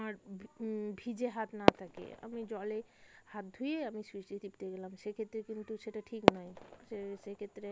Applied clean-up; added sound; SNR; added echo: none; Fireworks; -4 dB; none.